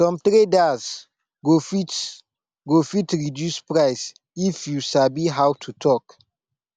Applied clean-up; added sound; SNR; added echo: none; none; none; none.